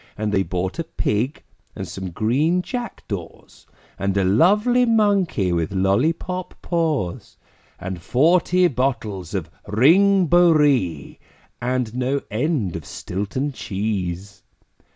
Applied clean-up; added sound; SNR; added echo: none; none; none; none.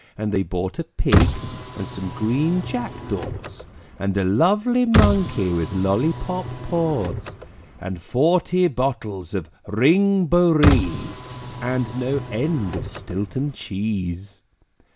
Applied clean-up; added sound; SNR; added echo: none; Car; 3 dB; none.